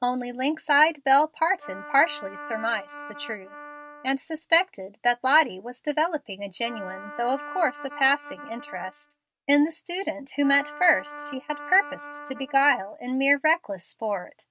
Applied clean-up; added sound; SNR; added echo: neural mask model RNNoise.